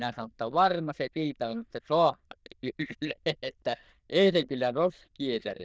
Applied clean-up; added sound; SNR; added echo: neural diffusion model UNIVERSE++.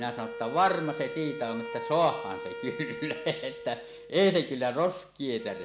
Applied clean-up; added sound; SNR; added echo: none; Wind instrument, woodwind instrument; 10 dB; none.